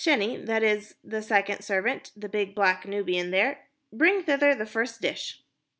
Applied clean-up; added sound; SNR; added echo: none; none; none; none.